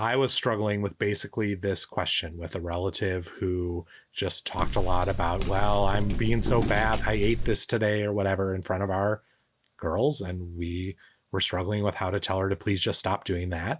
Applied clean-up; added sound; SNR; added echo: none; Walk, footsteps; -2 dB; none.